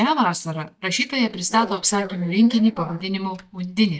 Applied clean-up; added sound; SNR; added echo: neural mask model DeepFilterNet 3.